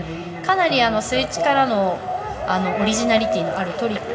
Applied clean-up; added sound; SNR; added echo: none; none; none; reverberation time 2.7 s.